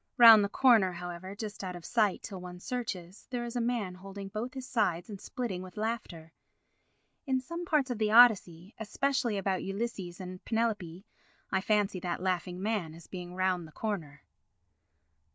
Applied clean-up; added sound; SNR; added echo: none; none; none; none.